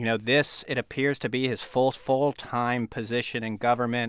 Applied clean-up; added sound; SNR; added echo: none; none; none; none.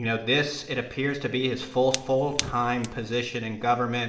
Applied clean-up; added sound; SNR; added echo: none; Fire; 10 dB; reverberation time 1.6 s.